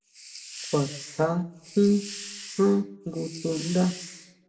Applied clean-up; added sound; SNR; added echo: none; Hiss; 14 dB; reverberation time 0.7 s.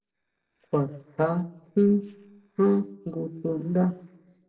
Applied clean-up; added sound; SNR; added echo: neural separator model SepFormer DNS4.